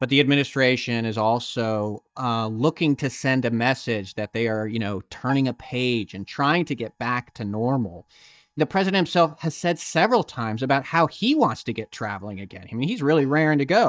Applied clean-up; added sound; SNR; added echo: neural mask model DeepFilterNet 3.